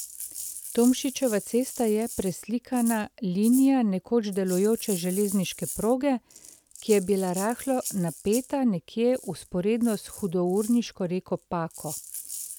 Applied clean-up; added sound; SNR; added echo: none; Rattle (instrument); 14 dB; none.